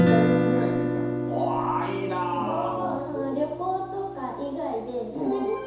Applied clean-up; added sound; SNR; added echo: none; Guitar; -1 dB; reverberation time 0.7 s.